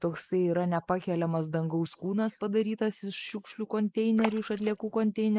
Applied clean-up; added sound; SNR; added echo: neural mask model Resemble Enhance denoiser.